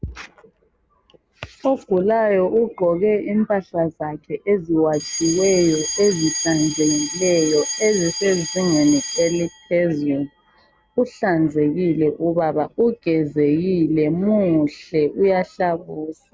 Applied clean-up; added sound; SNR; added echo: none; Alarm; 13 dB; none.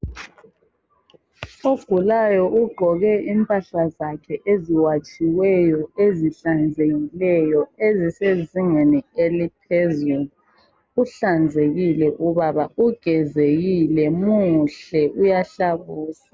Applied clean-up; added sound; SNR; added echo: none; none; none; none.